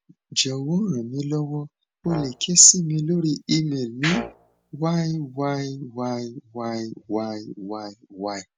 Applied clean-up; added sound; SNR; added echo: none; Brass instrument; 17 dB; none.